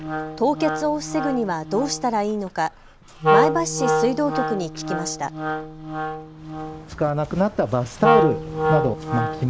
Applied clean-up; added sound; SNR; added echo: none; Wind instrument, woodwind instrument; 0 dB; none.